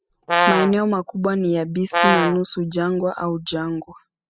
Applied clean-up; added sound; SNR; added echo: classical method spectral subtraction.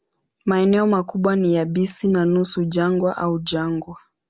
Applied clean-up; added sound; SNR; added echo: none; none; none; none.